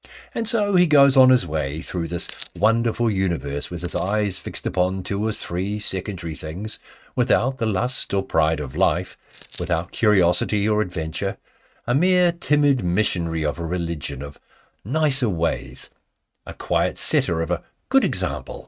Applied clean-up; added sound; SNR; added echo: neural mask model RNNoise.